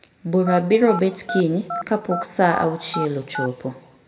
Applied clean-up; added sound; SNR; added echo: none; Telephone; 9 dB; reverberation time 1.5 s.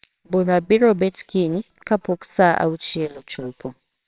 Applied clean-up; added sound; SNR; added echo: neural separator model SepFormer WHAMR!.